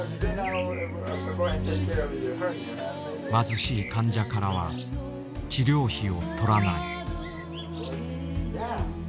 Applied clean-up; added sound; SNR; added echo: none; Bird; 16 dB; none.